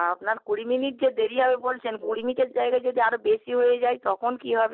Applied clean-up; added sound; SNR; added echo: neural mask model Resemble Enhance denoiser.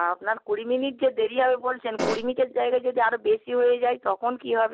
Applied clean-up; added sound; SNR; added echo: none; Fart; 3 dB; none.